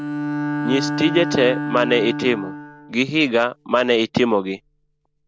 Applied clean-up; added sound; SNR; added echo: none; Bowed string instrument; 7 dB; none.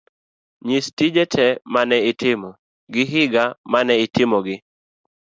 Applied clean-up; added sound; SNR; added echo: none; none; none; none.